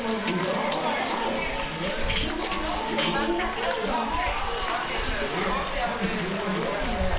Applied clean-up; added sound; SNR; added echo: none; Hiss; 0 dB; reverberation time 0.7 s.